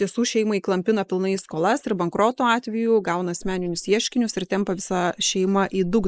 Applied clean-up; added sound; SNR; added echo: neural mask model Resemble Enhance denoiser.